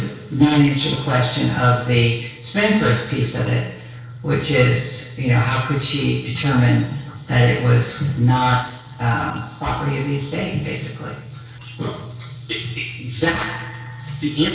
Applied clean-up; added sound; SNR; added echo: neural separator model SepFormer DNS4.